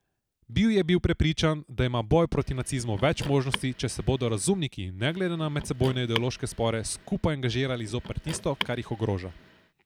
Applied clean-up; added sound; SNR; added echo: none; Car; 14 dB; none.